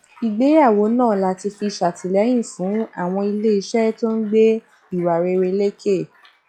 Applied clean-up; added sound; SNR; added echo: classical method log-MMSE.